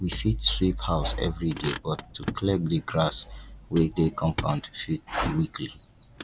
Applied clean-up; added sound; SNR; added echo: none; Motor vehicle (road); 14 dB; none.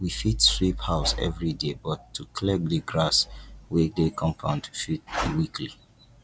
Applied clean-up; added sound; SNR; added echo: none; none; none; none.